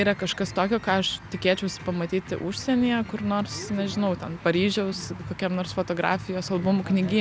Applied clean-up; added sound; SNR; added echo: none; none; none; none.